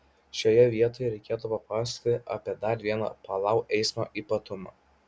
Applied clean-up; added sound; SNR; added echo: none; none; none; none.